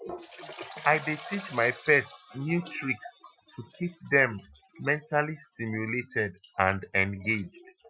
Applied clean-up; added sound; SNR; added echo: classical method Wiener filter.